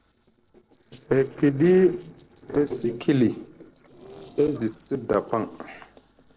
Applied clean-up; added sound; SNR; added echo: neural separator model SepFormer DNS4.